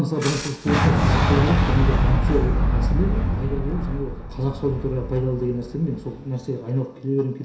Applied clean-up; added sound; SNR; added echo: none; Boom; -3 dB; reverberation time 0.7 s.